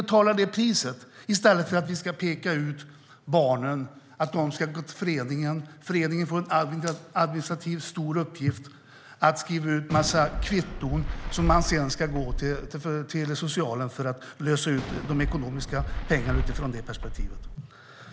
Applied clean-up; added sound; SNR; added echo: none; Fireworks; 4 dB; none.